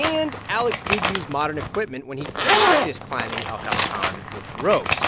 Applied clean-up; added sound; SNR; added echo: none; Zipper (clothing); -2 dB; none.